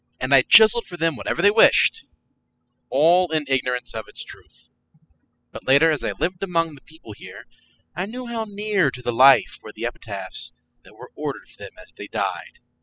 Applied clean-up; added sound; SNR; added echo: classical method spectral subtraction.